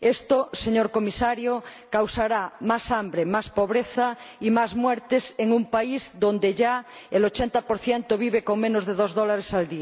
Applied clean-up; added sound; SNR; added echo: none; none; none; none.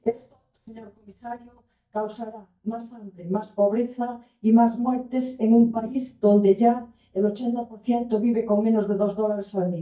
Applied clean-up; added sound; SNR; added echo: neural mask model DeepFilterNet 3.